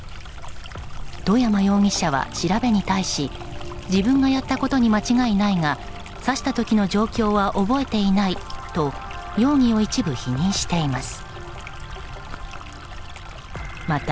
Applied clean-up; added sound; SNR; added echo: none; Stream; 11 dB; none.